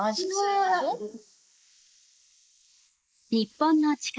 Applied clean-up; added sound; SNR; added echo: neural mask model Resemble Enhance denoiser.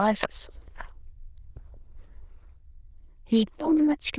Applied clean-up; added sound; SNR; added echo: neural diffusion model UNIVERSE++.